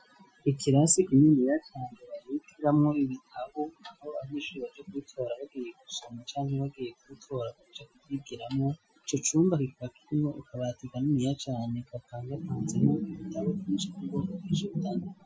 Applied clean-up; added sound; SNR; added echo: classical method Wiener filter.